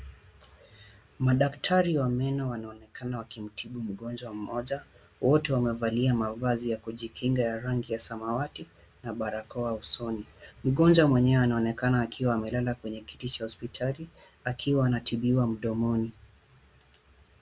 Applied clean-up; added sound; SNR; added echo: none; none; none; none.